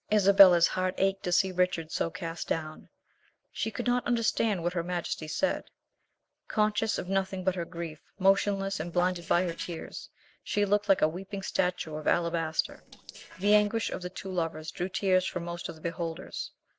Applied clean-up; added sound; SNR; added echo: neural separator model SepFormer DNS4.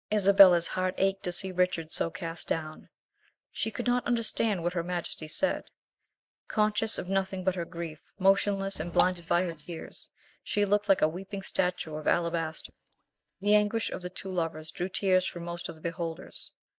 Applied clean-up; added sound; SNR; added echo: neural mask model DeepFilterNet 3.